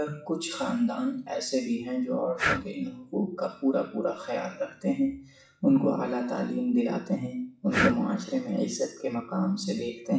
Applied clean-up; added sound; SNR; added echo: classical method WPE with log-MMSE.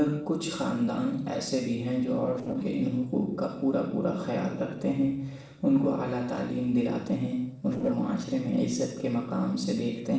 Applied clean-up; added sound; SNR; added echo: neural separator model SepFormer DNS4.